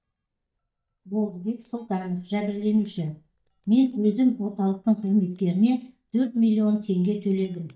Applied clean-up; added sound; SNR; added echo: neural mask model DeepFilterNet 3.